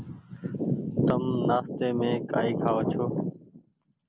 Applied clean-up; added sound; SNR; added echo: none; none; none; none.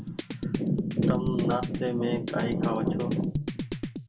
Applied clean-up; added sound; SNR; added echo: none; Drum kit; 5 dB; reverberation time 0.2 s.